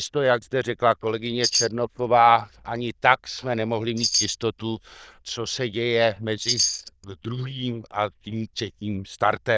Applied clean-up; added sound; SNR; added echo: neural diffusion model UNIVERSE++.